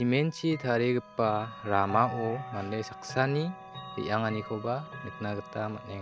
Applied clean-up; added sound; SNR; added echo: none; Chime / Clock; 13 dB; none.